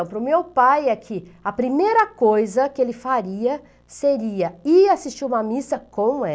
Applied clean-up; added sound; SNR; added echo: none; none; none; none.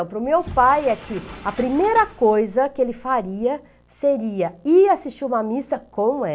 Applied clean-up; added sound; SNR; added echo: none; Sliding door; 18 dB; none.